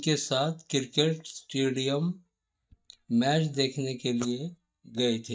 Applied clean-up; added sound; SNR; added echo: neural mask model DeepFilterNet 3.